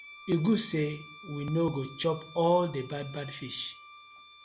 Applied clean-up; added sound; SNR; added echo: none; Bowed string instrument; 19 dB; none.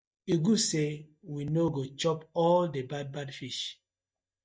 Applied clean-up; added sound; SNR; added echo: neural mask model DeepFilterNet 3.